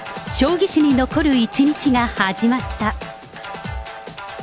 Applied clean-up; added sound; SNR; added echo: none; none; none; none.